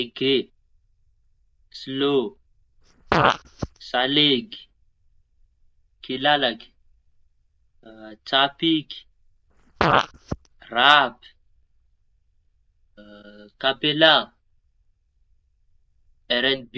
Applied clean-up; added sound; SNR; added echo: neural diffusion model UNIVERSE++.